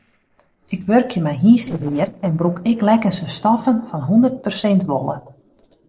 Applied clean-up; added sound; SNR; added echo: neural separator model SepFormer DNS4.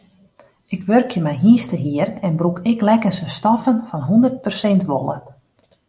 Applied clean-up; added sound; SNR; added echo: none; none; none; none.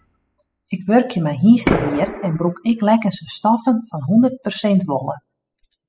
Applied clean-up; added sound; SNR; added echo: classical method spectral subtraction.